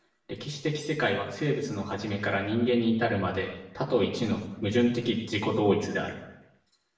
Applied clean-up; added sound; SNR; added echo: none; none; none; reverberation time 0.9 s.